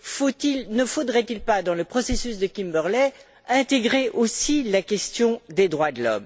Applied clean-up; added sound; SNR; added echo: none; none; none; none.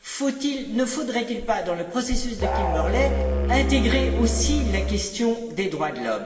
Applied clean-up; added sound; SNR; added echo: none; Musical instrument; -1 dB; reverberation time 2.2 s.